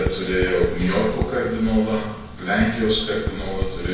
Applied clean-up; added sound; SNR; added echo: none; Writing; 7 dB; reverberation time 0.5 s.